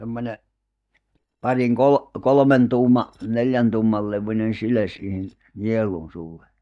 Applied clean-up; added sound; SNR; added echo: neural mask model DeepFilterNet 3.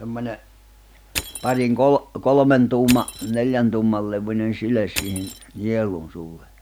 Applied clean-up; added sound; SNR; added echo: none; Crushing; 14 dB; none.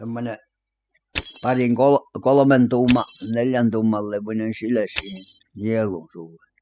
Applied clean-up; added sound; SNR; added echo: classical method spectral subtraction.